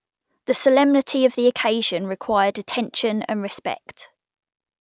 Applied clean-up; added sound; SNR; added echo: none; none; none; none.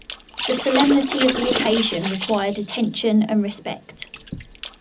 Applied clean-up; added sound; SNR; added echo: none; Water / Splash, splatter; 6 dB; reverberation time 0.4 s.